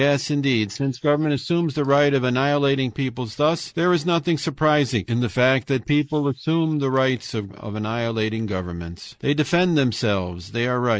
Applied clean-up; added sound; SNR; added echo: neural mask model Resemble Enhance denoiser.